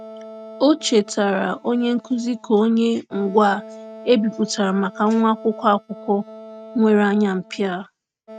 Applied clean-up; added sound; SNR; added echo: neural mask model RNNoise.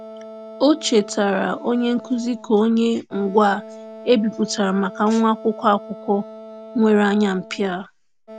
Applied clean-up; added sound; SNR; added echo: none; Wind instrument, woodwind instrument; 17 dB; none.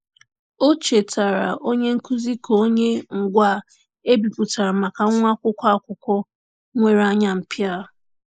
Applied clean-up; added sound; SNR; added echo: neural mask model Resemble Enhance denoiser.